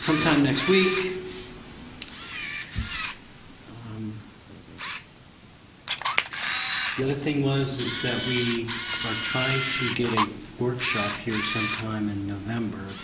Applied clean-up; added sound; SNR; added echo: none; Camera; 4 dB; none.